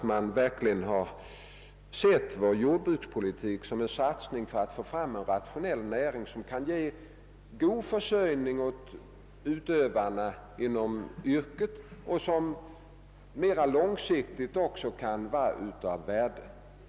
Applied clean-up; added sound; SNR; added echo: none; none; none; none.